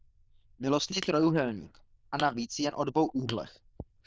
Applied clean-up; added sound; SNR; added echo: neural diffusion model UNIVERSE++.